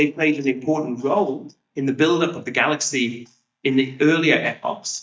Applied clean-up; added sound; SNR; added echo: neural mask model DeepFilterNet 3.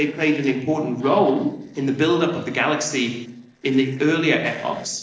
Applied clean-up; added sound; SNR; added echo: neural separator model SepFormer DNS4.